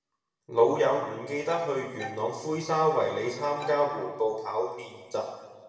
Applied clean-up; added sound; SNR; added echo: none; Bowed string instrument; 14 dB; reverberation time 1.2 s.